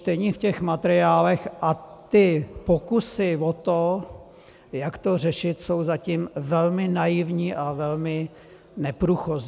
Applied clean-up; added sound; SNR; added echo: none; none; none; none.